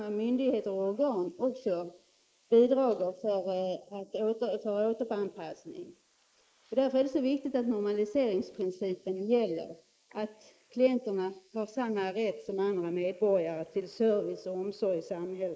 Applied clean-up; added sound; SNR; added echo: neural mask model Resemble Enhance denoiser.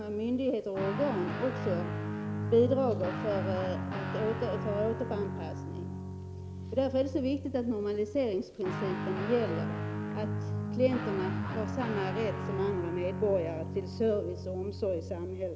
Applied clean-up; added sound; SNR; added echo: none; Guitar; 4 dB; none.